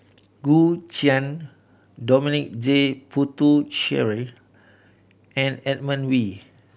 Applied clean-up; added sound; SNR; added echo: none; none; none; none.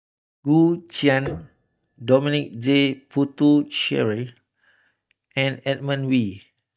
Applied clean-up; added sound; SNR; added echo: neural mask model DeepFilterNet 3.